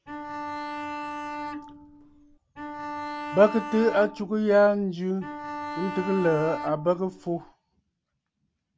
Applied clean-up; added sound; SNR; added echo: none; Bowed string instrument; 8 dB; none.